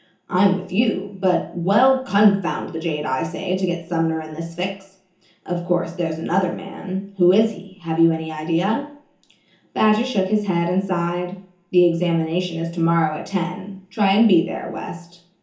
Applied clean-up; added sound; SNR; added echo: none; none; none; reverberation time 0.6 s.